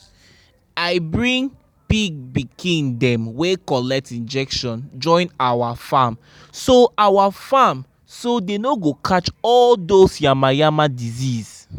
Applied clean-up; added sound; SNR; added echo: none; none; none; none.